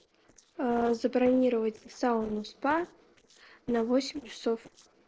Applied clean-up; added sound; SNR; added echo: neural separator model SepFormer DNS4.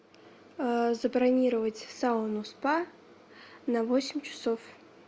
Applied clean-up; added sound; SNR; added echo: none; none; none; none.